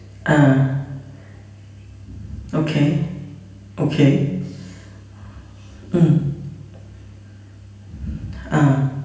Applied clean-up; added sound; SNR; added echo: none; none; none; reverberation time 0.9 s.